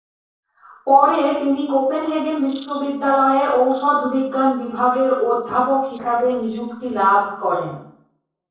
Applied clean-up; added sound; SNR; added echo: neural separator model SepFormer DNS4.